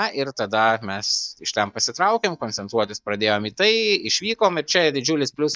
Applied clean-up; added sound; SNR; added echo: neural mask model DeepFilterNet 3.